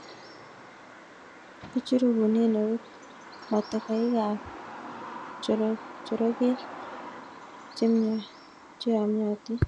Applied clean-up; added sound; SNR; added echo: none; Bird vocalization, bird call, bird song; 15 dB; none.